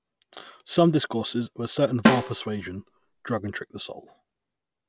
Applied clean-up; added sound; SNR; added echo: none; Snare drum; -2 dB; none.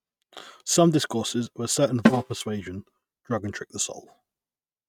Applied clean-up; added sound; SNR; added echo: neural mask model RNNoise.